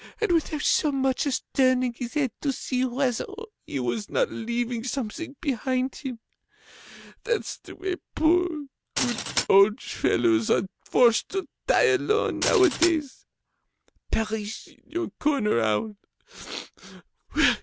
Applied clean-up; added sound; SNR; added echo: none; Glass; 5 dB; none.